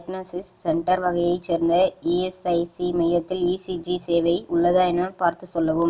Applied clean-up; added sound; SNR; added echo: none; none; none; none.